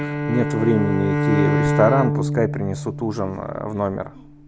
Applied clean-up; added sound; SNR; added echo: none; Bowed string instrument; 1 dB; none.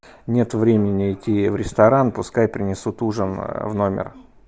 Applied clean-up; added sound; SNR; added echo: none; none; none; none.